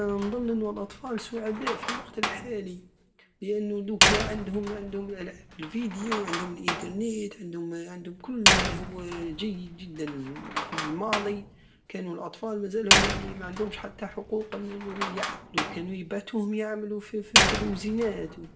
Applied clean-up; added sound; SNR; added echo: none; Slam; -2 dB; reverberation time 0.4 s.